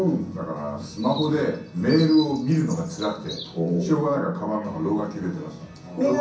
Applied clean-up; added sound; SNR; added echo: none; Chirp, tweet; 16 dB; reverberation time 0.6 s.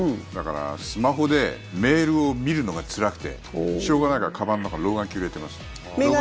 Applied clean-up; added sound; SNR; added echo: none; none; none; none.